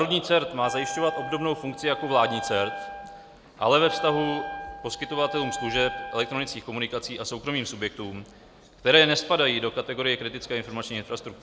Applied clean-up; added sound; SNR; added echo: none; Wind instrument, woodwind instrument; 9 dB; none.